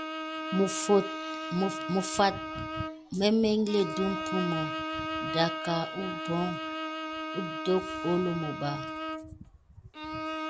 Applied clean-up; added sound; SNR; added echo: none; Bowed string instrument; 5 dB; none.